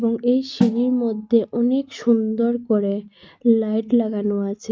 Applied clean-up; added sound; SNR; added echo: neural mask model RNNoise.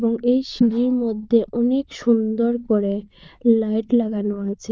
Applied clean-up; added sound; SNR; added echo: neural diffusion model UNIVERSE++.